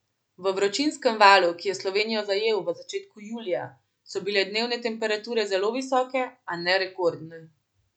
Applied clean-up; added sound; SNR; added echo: none; none; none; none.